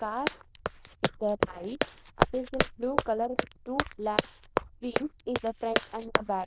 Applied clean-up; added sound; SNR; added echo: neural diffusion model UNIVERSE++.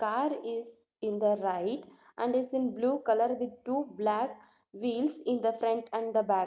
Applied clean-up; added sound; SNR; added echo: none; none; none; none.